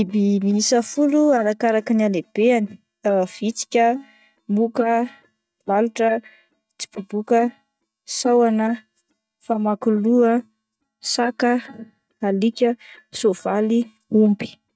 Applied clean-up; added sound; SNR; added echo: neural mask model DeepFilterNet 3.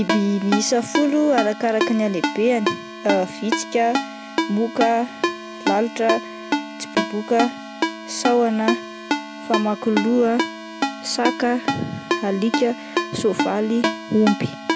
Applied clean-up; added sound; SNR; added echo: none; Ringtone; 4 dB; none.